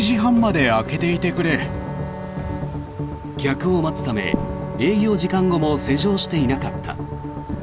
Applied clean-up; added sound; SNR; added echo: none; Wind + Bowed string instrument; 11 dB; none.